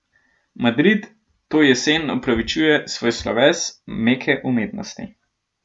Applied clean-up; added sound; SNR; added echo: none; none; none; none.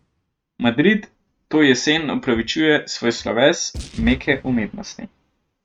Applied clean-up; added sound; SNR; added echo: neural mask model RNNoise.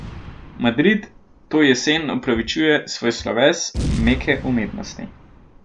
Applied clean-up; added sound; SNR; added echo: none; Boom; 11 dB; none.